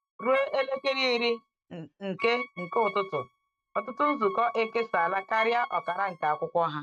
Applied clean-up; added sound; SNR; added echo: neural mask model RNNoise.